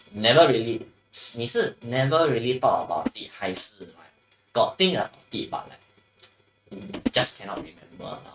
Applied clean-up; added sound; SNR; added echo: neural mask model RNNoise.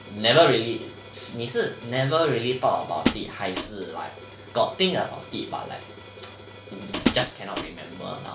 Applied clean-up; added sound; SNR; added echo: none; Hi-hat; 9 dB; none.